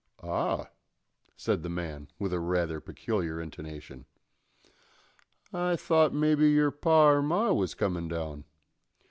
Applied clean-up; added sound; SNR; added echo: none; none; none; none.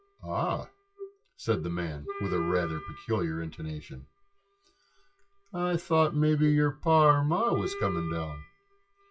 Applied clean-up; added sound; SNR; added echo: classical method WPE with log-MMSE.